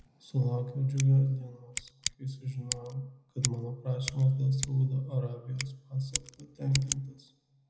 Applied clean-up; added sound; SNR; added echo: none; Scissors; 10 dB; reverberation time 0.7 s.